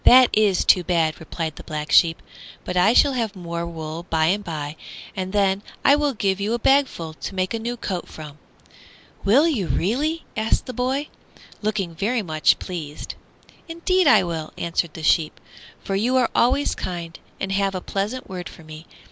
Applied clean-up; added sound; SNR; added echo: none; none; none; none.